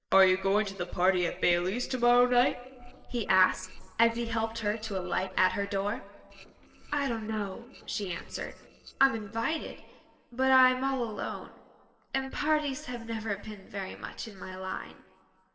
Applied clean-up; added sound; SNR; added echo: neural separator model SepFormer DNS4.